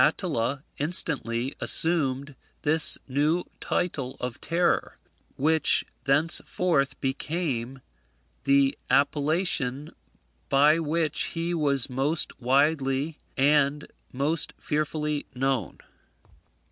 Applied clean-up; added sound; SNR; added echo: none; none; none; none.